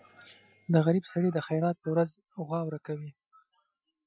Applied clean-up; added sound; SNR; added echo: classical method Wiener filter.